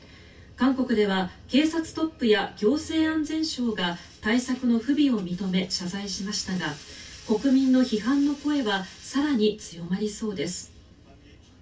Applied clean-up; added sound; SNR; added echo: none; none; none; reverberation time 0.2 s.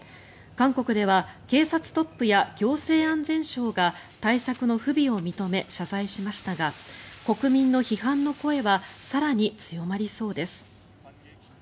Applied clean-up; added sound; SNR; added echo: none; none; none; none.